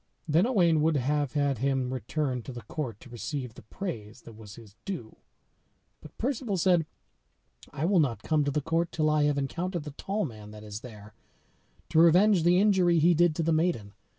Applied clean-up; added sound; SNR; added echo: none; none; none; none.